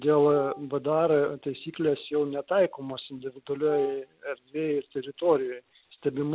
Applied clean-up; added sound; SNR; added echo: none; Wind instrument, woodwind instrument; 15 dB; none.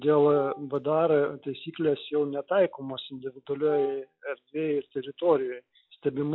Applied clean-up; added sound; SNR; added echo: classical method log-MMSE.